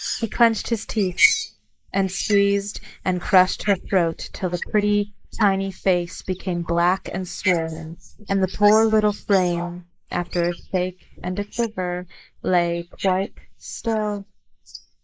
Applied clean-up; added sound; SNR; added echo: neural mask model Resemble Enhance denoiser.